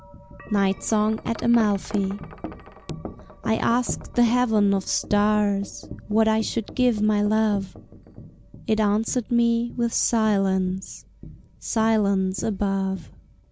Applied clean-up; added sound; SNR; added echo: none; Wind chime; 16 dB; none.